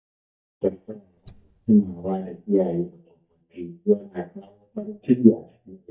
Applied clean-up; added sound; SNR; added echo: neural mask model DeepFilterNet 3.